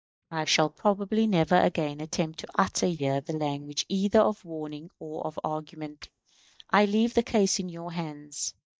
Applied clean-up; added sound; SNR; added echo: neural mask model DeepFilterNet 3.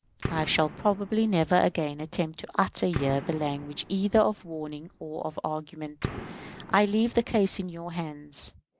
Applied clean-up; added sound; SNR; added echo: none; Gunshot, gunfire; 13 dB; none.